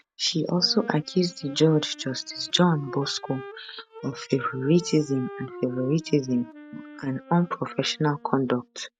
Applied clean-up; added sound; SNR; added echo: neural mask model RNNoise.